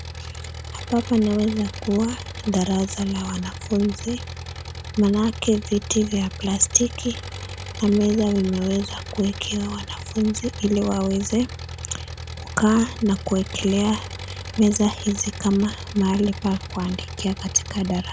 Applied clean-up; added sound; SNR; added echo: none; Engine; 11 dB; none.